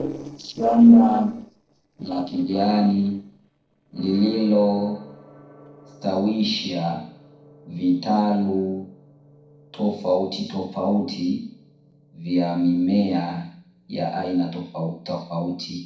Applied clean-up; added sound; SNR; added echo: neural separator model SepFormer DNS4.